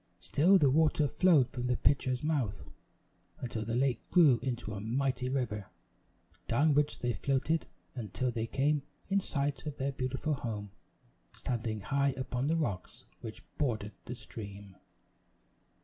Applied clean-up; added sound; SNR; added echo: none; none; none; none.